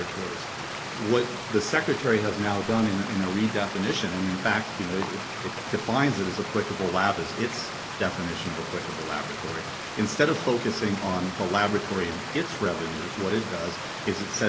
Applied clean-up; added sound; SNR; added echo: none; Stream; 7 dB; none.